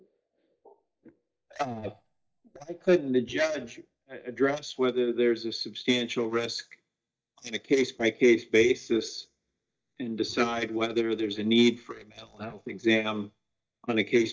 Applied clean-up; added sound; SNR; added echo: neural mask model DeepFilterNet 3.